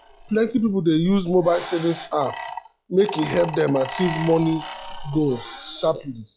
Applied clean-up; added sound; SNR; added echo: classical method log-MMSE.